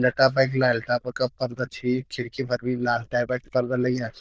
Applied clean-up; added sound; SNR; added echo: neural diffusion model UNIVERSE++.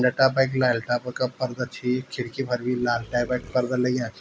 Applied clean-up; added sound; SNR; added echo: none; Burping, eructation; 20 dB; none.